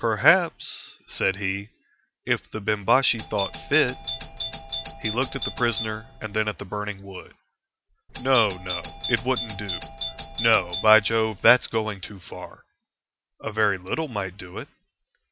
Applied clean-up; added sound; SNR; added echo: none; Doorbell; 8 dB; none.